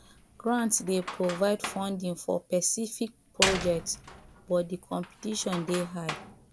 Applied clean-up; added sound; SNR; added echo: none; Slam; 7 dB; none.